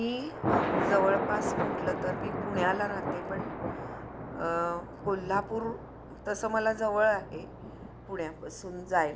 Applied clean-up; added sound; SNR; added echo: none; Thunder; 2 dB; none.